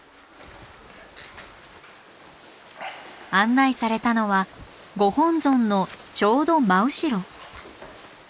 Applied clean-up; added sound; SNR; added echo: none; none; none; none.